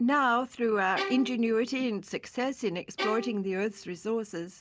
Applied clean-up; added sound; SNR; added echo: none; Bowed string instrument; 11 dB; none.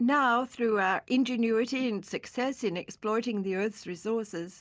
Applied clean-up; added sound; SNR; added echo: none; none; none; none.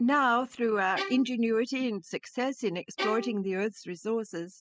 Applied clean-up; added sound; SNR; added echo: classical method spectral subtraction.